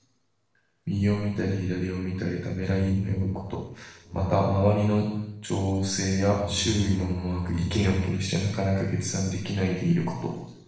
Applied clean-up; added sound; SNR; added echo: neural separator model SepFormer DNS4.